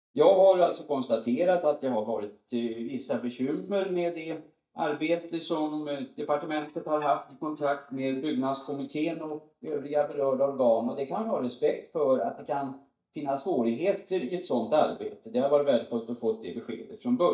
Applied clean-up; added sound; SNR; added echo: neural mask model DeepFilterNet 3.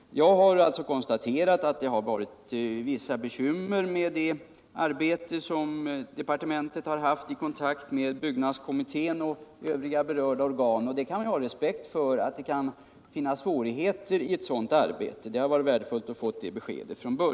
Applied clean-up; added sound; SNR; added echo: none; none; none; none.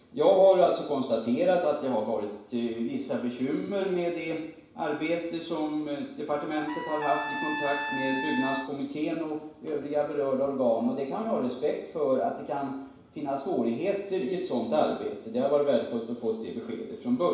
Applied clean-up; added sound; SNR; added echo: none; Trumpet; 8 dB; reverberation time 0.7 s.